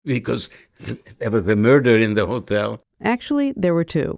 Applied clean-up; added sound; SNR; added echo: neural mask model DeepFilterNet 3.